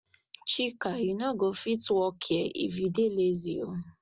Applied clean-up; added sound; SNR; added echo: none; none; none; none.